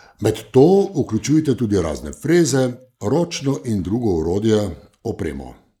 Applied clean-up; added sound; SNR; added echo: neural mask model Resemble Enhance denoiser.